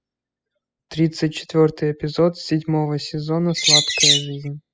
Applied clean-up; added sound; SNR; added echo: classical method spectral subtraction.